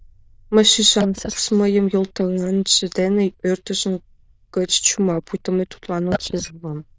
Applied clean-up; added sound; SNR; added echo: neural diffusion model UNIVERSE++.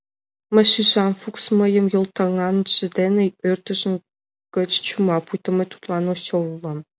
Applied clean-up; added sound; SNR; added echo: none; none; none; none.